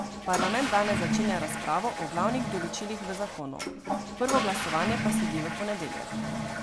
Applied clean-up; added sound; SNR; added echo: none; Toilet flush / Water; 0 dB; none.